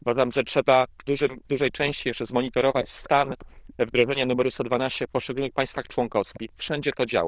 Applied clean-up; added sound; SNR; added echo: neural diffusion model UNIVERSE++.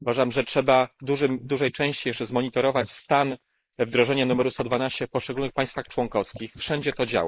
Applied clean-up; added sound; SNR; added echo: neural mask model Resemble Enhance denoiser.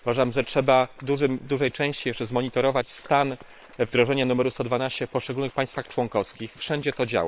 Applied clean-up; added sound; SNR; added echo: neural separator model SepFormer WHAM!.